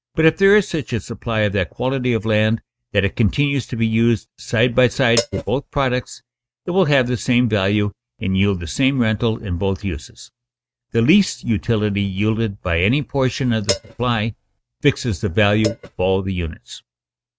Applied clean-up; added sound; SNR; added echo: neural mask model RNNoise.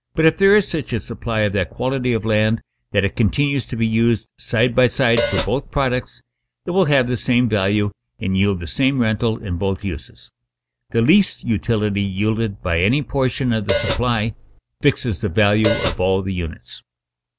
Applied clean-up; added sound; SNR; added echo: none; Hi-hat; 2 dB; none.